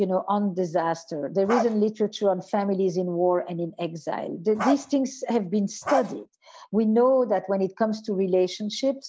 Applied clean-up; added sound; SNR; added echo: neural mask model Resemble Enhance denoiser.